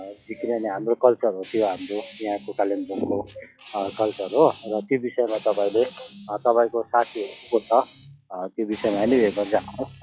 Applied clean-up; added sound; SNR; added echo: classical method log-MMSE.